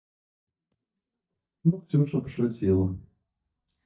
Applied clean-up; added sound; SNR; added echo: neural mask model DeepFilterNet 3.